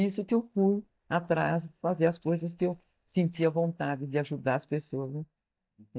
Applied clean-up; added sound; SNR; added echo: neural mask model DeepFilterNet 3.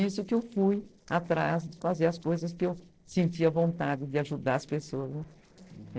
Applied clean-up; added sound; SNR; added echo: neural separator model SepFormer DNS4.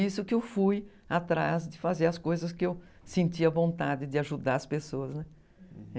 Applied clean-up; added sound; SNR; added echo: none; none; none; none.